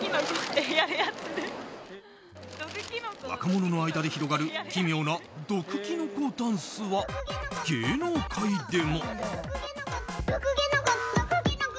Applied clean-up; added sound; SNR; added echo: none; Drum kit; 9 dB; none.